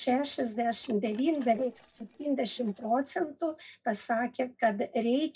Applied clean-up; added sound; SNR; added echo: neural mask model DeepFilterNet 3.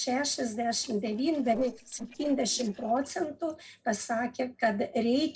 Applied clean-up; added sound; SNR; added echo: neural separator model SepFormer DNS4.